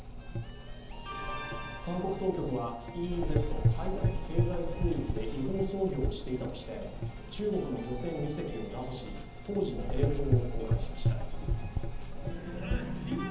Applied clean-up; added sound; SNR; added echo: none; Gurgling / Engine; -2 dB; reverberation time 0.9 s.